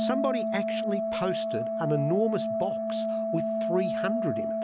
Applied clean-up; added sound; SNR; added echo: none; Organ; -2 dB; none.